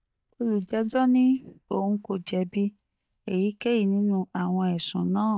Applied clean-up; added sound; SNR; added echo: neural mask model DeepFilterNet 3.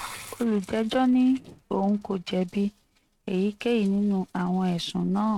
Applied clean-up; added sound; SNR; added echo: neural mask model RNNoise.